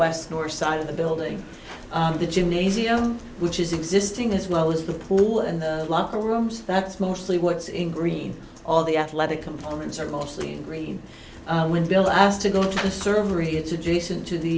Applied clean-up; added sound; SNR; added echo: none; none; none; none.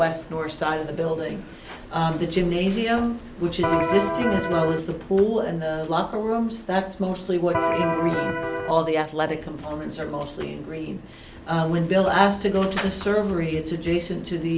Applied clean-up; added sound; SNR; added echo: none; Electric guitar; 0 dB; none.